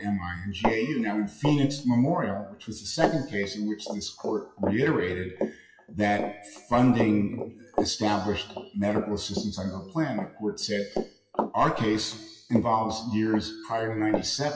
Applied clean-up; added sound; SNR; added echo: classical method WPE with log-MMSE.